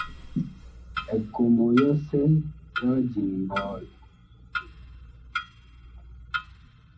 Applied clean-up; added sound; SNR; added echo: none; Clock; 11 dB; reverberation time 0.4 s.